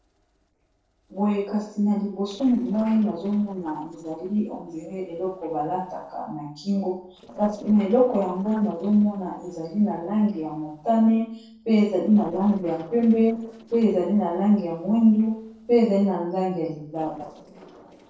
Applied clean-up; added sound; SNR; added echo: neural separator model SepFormer DNS4.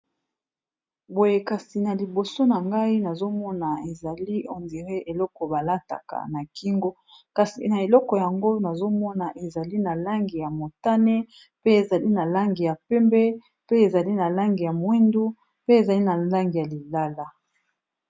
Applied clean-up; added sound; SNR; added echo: none; none; none; none.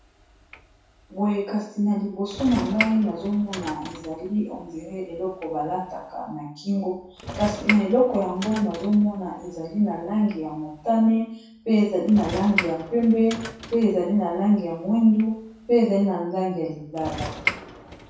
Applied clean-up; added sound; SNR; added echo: none; Sliding door / Train; 12 dB; reverberation time 0.6 s.